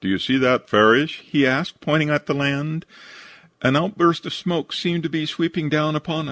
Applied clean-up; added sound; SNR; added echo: none; none; none; none.